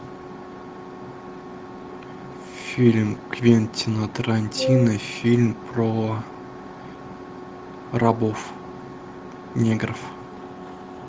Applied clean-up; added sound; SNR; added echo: none; Wind instrument, woodwind instrument; 2 dB; none.